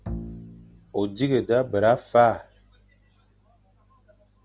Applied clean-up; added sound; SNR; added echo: none; Bowed string instrument; 13 dB; none.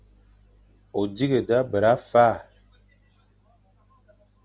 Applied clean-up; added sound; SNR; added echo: none; none; none; none.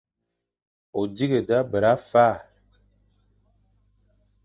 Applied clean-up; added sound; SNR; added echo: neural mask model DeepFilterNet 3.